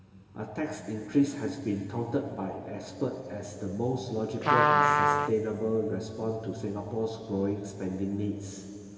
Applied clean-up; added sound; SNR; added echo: none; Trumpet; -3 dB; reverberation time 2.8 s.